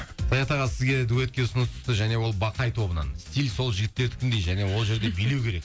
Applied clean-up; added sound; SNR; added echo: none; none; none; none.